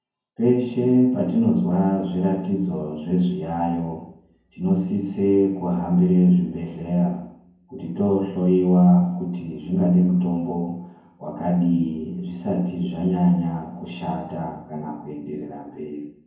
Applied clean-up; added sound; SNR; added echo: none; none; none; reverberation time 0.9 s.